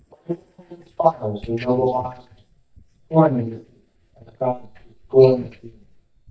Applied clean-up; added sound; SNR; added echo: neural mask model DeepFilterNet 3.